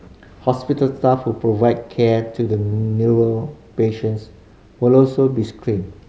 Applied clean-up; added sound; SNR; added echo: none; none; none; none.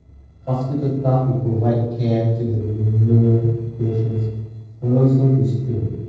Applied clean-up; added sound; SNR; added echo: neural separator model SepFormer DNS4.